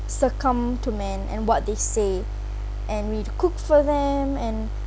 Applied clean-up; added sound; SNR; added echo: none; none; none; none.